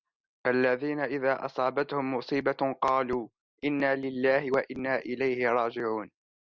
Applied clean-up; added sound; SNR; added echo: none; none; none; none.